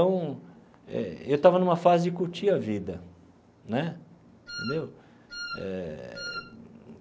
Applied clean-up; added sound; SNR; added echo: none; Wind instrument, woodwind instrument; 11 dB; none.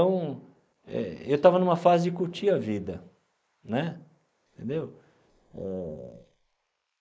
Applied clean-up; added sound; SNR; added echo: neural mask model Resemble Enhance denoiser.